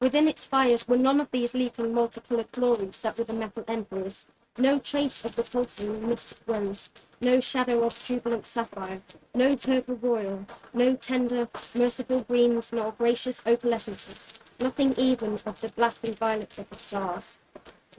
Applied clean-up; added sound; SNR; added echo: neural mask model RNNoise.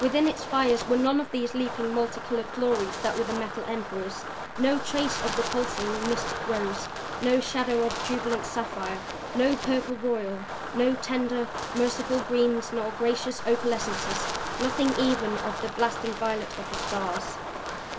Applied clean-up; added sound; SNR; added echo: none; Wind; 6 dB; none.